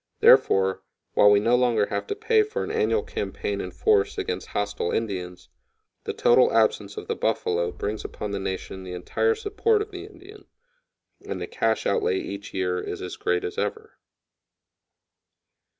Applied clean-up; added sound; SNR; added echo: none; Boom; 20 dB; none.